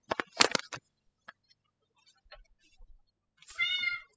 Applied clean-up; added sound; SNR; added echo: classical method spectral subtraction.